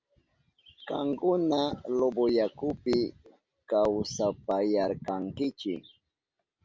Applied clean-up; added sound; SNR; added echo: none; none; none; none.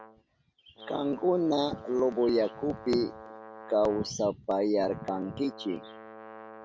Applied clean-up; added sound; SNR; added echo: none; Brass instrument; 17 dB; none.